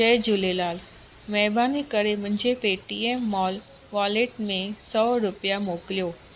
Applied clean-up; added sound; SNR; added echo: none; none; none; none.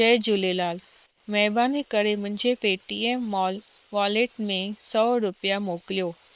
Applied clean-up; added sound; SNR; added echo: neural separator model SepFormer WHAM!.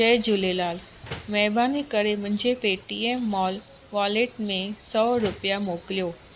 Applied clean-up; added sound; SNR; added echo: none; Slam; 17 dB; none.